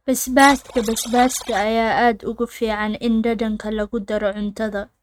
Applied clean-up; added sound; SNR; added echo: neural mask model RNNoise.